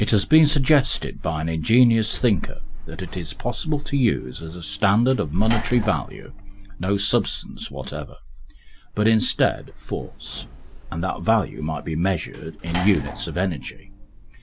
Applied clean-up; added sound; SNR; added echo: none; Sliding door / Slam; 18 dB; none.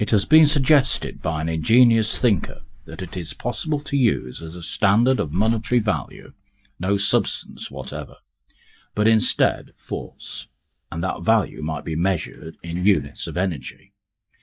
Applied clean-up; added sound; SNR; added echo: neural mask model DeepFilterNet 3.